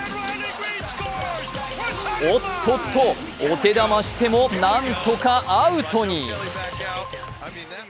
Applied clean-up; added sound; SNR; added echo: none; Marimba, xylophone; 15 dB; none.